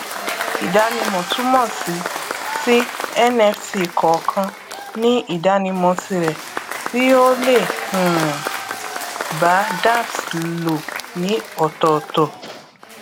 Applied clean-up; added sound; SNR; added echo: none; Applause / Crowd / Cheering; 8 dB; none.